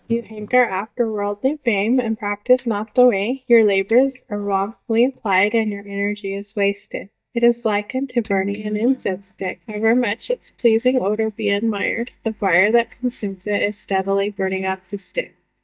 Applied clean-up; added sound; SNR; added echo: neural mask model DeepFilterNet 3.